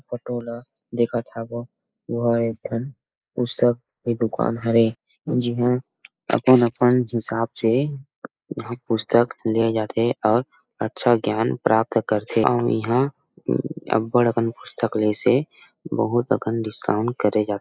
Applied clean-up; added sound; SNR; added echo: neural mask model Resemble Enhance denoiser.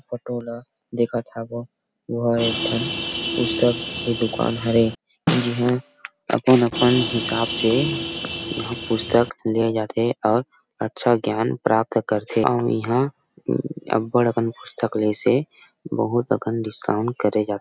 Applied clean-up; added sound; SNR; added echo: none; Snare drum + Vehicle horn, car horn, honking; 5 dB; none.